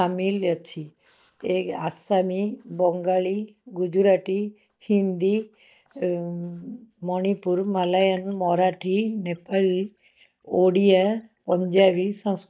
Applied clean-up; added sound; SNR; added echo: neural mask model DeepFilterNet 3.